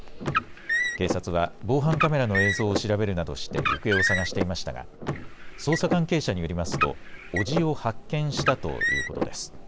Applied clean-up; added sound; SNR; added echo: none; Car; 3 dB; none.